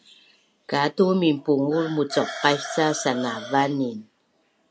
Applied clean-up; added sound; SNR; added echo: none; none; none; none.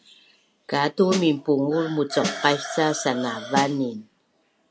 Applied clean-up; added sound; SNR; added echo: none; Snare drum; 9 dB; none.